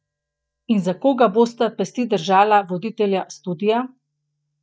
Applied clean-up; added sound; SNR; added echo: neural mask model DeepFilterNet 3.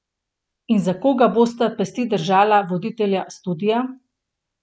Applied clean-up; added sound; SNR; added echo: none; none; none; none.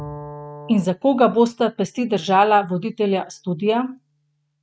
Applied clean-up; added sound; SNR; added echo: neural mask model RNNoise.